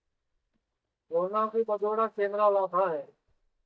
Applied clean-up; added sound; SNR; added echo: neural mask model DeepFilterNet 3.